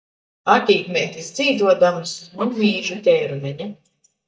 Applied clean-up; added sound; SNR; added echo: neural mask model DeepFilterNet 3.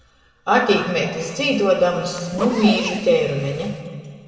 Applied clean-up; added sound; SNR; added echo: none; Zipper (clothing); 11 dB; reverberation time 2.1 s.